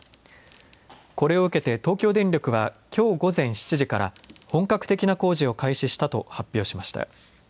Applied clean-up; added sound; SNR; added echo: none; none; none; none.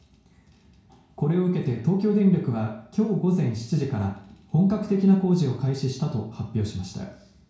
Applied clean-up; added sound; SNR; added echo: none; none; none; reverberation time 0.6 s.